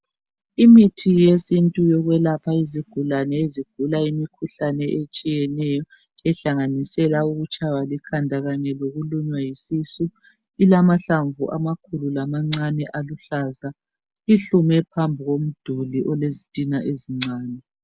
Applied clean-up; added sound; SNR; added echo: none; none; none; none.